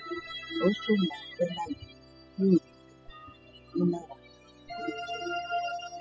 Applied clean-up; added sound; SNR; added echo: classical method spectral subtraction.